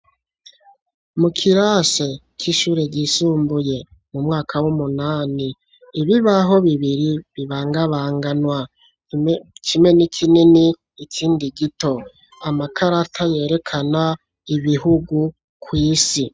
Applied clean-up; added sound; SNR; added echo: neural mask model RNNoise.